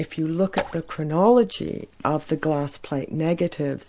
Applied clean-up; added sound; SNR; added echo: none; Raindrop / Splash, splatter; 14 dB; none.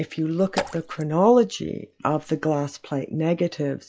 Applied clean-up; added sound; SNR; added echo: classical method log-MMSE.